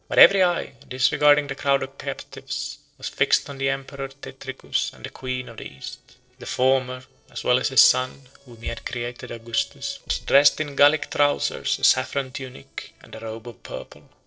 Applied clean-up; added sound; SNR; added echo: neural separator model SepFormer DNS4.